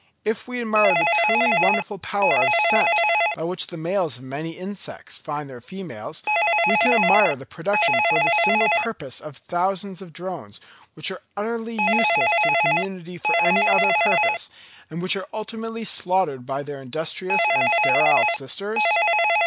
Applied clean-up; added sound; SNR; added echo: none; Telephone; -4 dB; none.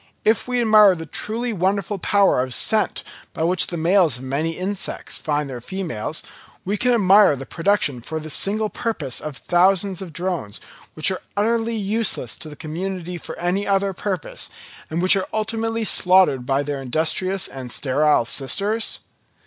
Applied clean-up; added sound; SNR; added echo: none; none; none; none.